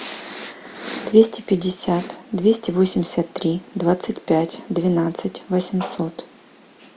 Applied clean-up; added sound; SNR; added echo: none; none; none; none.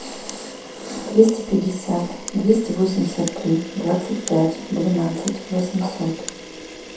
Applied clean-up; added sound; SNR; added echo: none; Camera; 14 dB; reverberation time 0.7 s.